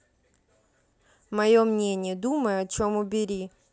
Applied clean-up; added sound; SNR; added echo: none; none; none; none.